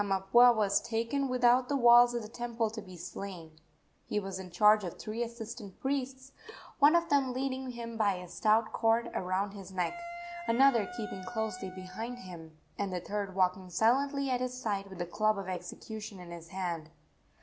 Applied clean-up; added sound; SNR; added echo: none; Wind instrument, woodwind instrument; 13 dB; none.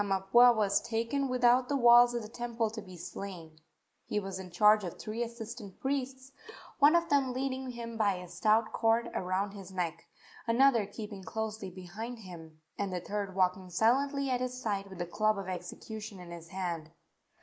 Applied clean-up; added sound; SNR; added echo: neural mask model Resemble Enhance denoiser.